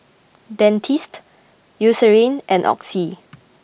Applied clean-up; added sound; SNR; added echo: none; none; none; none.